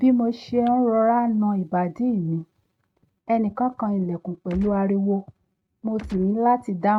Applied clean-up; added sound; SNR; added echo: neural mask model RNNoise.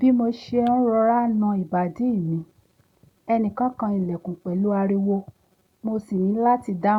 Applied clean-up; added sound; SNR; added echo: none; none; none; none.